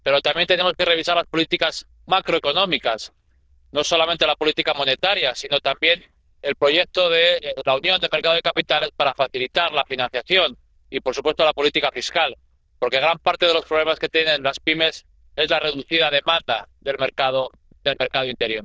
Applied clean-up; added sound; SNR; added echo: neural diffusion model UNIVERSE++.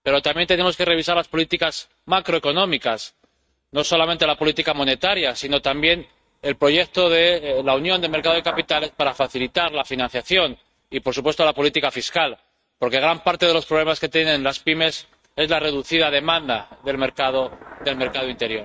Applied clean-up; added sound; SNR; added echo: neural mask model RNNoise.